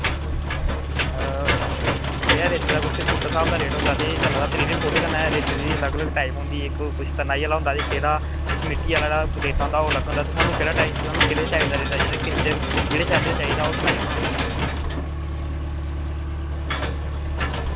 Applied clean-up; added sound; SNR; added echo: none; Engine / Mechanisms; -4 dB; none.